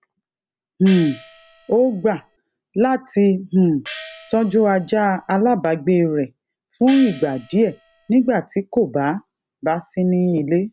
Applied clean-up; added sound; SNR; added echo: none; Gong; 19 dB; none.